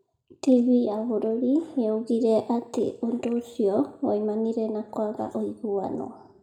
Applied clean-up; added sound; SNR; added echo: none; none; none; reverberation time 0.7 s.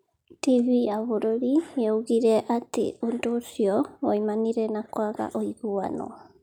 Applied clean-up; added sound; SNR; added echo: none; none; none; none.